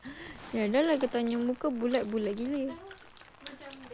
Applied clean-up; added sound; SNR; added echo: none; Rain + Bathtub (filling or washing); 17 dB; none.